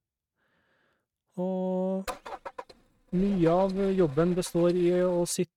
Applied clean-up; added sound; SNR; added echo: neural mask model RNNoise.